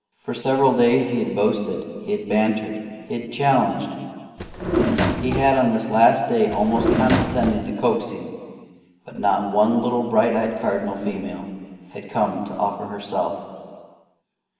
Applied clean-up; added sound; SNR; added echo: none; Drawer open or close; 0 dB; reverberation time 1.9 s.